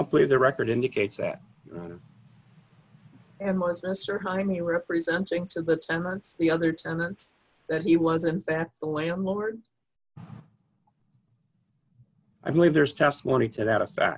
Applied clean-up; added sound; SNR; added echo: none; none; none; none.